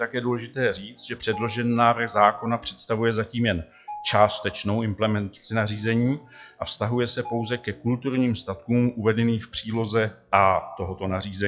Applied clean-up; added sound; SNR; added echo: classical method log-MMSE.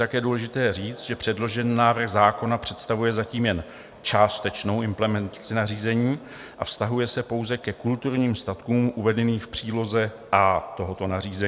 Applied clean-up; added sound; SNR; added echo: none; none; none; none.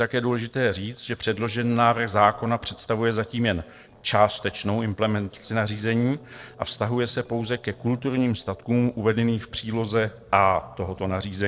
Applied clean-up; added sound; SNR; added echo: neural separator model SepFormer DNS4.